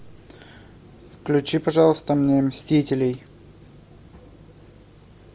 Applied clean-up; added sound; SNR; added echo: none; none; none; none.